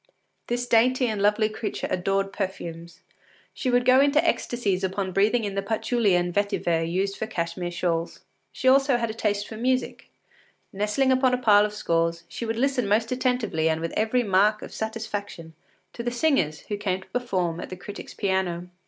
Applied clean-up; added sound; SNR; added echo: none; none; none; none.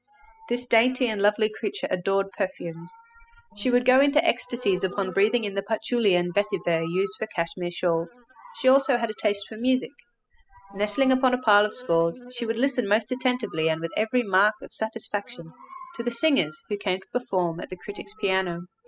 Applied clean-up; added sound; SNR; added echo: classical method spectral subtraction.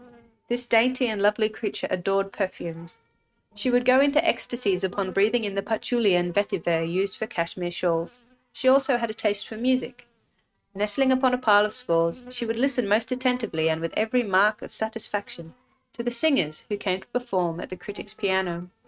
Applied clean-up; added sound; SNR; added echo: neural mask model RNNoise.